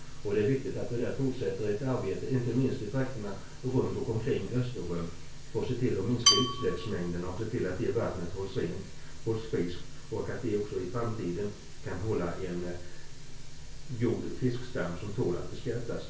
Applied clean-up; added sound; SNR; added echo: none; Dishes, pots, and pans / Glass / Bell; -2 dB; reverberation time 0.3 s.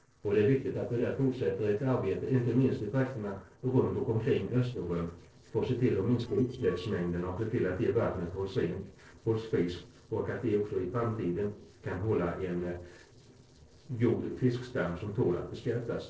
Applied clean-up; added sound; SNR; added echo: neural separator model SepFormer DNS4.